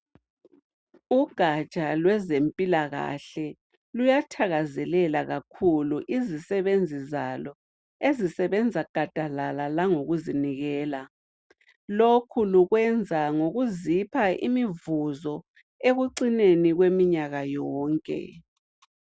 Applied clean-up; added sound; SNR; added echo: none; none; none; none.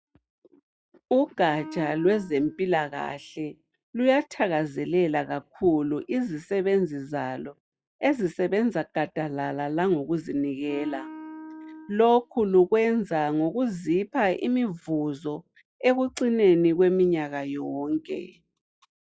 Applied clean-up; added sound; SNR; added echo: classical method log-MMSE.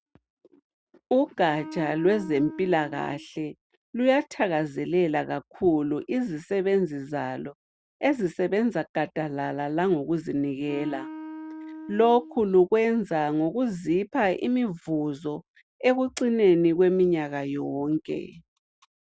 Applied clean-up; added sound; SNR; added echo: none; Wind instrument, woodwind instrument; 14 dB; none.